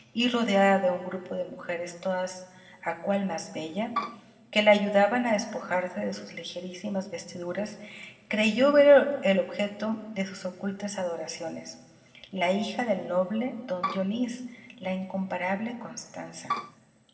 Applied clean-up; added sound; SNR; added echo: none; Bowed string instrument; 6 dB; reverberation time 1.8 s.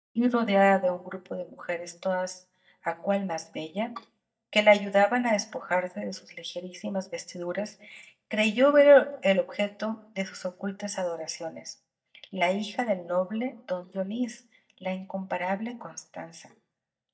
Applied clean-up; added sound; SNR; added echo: neural mask model DeepFilterNet 3.